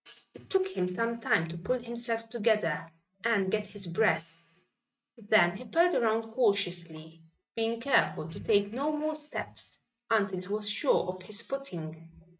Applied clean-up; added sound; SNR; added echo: neural mask model RNNoise.